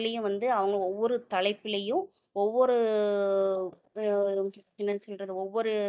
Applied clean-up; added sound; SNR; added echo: neural mask model DeepFilterNet 3.